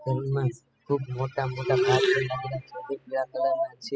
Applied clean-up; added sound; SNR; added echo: classical method spectral subtraction.